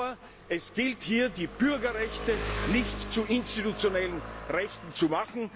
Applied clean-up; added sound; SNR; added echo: none; Engine; 9 dB; none.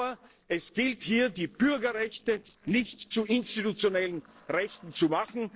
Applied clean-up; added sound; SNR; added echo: neural separator model SepFormer DNS4.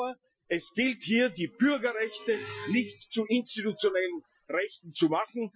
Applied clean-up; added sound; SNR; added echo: classical method Wiener filter.